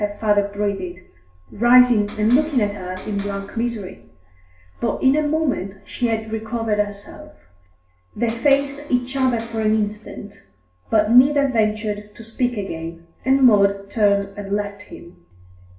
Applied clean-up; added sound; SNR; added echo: none; Electric guitar; 18 dB; reverberation time 0.5 s.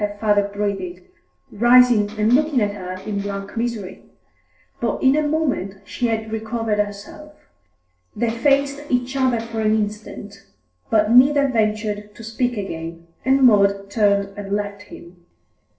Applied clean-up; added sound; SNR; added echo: neural separator model SepFormer DNS4.